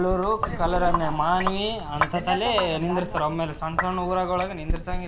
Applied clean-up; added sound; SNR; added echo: none; Sink (filling or washing); 4 dB; reverberation time 0.7 s.